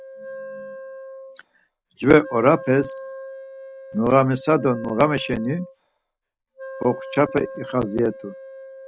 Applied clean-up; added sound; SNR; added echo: none; Wind instrument, woodwind instrument; 15 dB; none.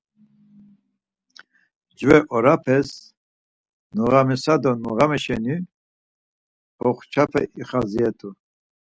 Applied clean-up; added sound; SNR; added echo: none; none; none; none.